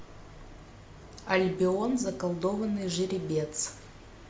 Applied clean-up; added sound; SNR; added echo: none; none; none; none.